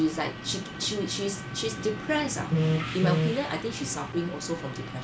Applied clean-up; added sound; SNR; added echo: none; Subway, metro, underground; 13 dB; none.